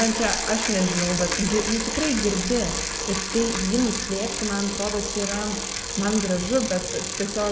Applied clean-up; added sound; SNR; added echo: none; Bicycle; 3 dB; none.